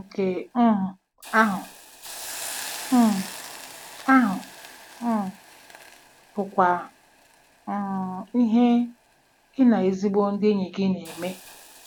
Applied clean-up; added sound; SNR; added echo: none; Hiss; 17 dB; none.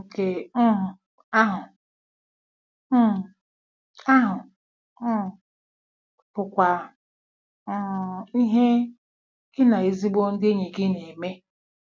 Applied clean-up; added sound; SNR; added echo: none; none; none; none.